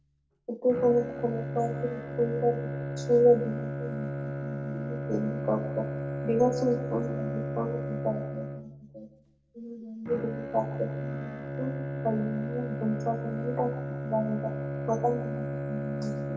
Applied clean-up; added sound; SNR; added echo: none; Bowed string instrument; 4 dB; reverberation time 0.6 s.